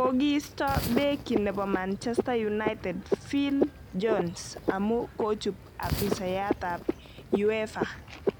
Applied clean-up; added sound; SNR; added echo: none; Frog; 4 dB; none.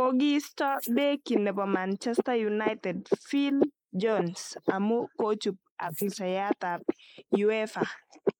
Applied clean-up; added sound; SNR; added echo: neural mask model Resemble Enhance denoiser.